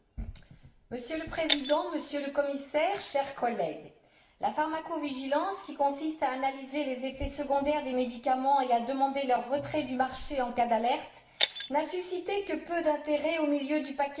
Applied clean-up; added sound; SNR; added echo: none; Shatter; 8 dB; reverberation time 0.6 s.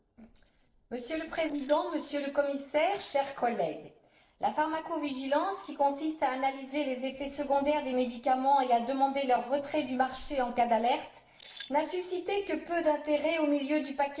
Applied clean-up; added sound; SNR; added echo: neural separator model SepFormer DNS4.